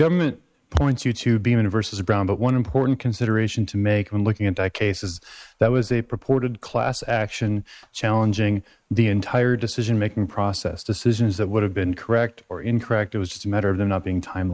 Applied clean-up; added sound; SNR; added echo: neural mask model RNNoise.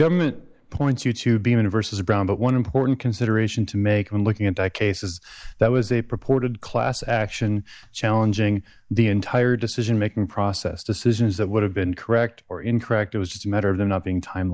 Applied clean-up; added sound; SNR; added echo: neural mask model DeepFilterNet 3.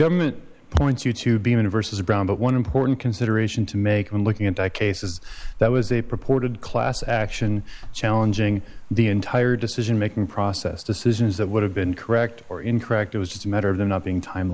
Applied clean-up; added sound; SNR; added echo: none; Rain; 15 dB; none.